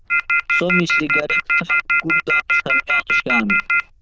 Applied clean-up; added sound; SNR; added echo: neural diffusion model UNIVERSE++.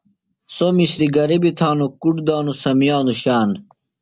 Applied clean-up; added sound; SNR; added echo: none; none; none; none.